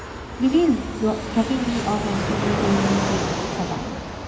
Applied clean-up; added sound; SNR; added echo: none; Fixed-wing aircraft, airplane; 3 dB; reverberation time 2.4 s.